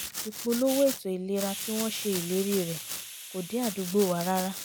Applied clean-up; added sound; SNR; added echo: none; Hiss + Domestic sounds, home sounds; 8 dB; none.